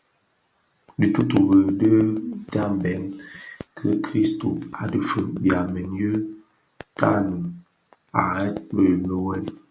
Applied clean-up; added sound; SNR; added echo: none; none; none; none.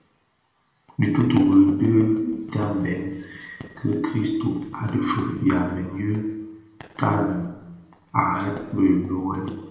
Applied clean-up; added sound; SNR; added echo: none; none; none; reverberation time 1.0 s.